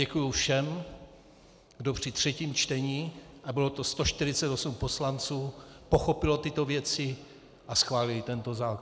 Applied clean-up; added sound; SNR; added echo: none; none; none; none.